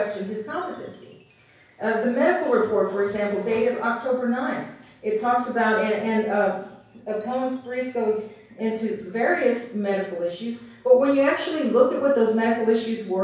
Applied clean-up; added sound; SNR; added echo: none; Chime; 13 dB; reverberation time 0.6 s.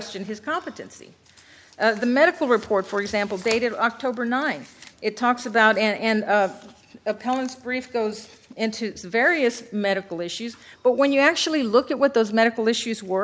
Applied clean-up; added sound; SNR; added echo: none; none; none; none.